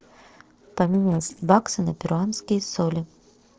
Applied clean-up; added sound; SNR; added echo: neural separator model SepFormer DNS4.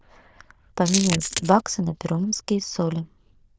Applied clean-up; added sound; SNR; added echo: neural diffusion model UNIVERSE++.